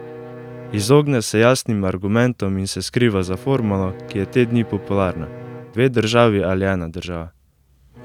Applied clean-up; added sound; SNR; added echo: none; Bowed string instrument; 19 dB; none.